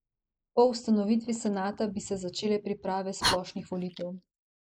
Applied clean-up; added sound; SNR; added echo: neural mask model Resemble Enhance denoiser.